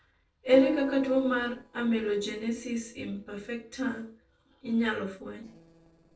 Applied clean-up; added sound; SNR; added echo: neural separator model SepFormer DNS4.